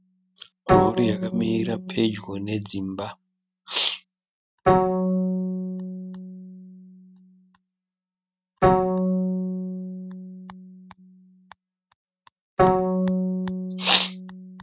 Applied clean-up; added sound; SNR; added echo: neural mask model RNNoise.